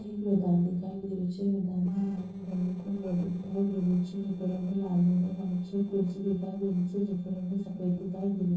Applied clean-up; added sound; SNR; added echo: neural separator model SepFormer DNS4.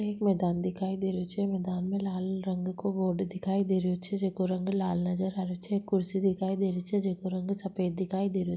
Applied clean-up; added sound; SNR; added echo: none; none; none; none.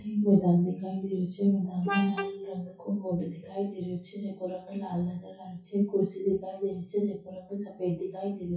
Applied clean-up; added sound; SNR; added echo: classical method WPE with log-MMSE.